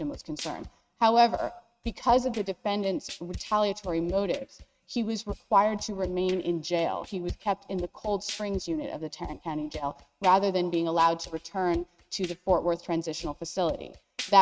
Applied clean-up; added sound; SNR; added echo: neural mask model RNNoise.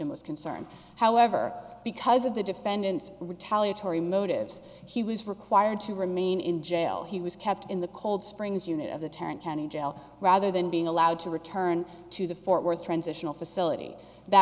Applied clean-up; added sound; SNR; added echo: none; none; none; none.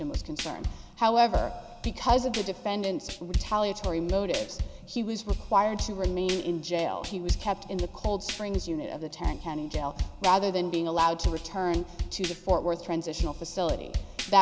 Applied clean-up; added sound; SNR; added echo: none; Drum / Drum kit; 5 dB; none.